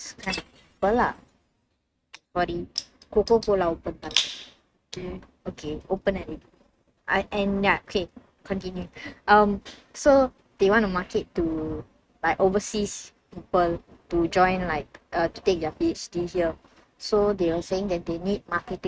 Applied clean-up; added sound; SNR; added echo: neural mask model RNNoise.